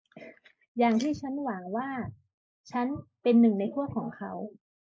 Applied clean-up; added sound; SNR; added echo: neural mask model Resemble Enhance denoiser.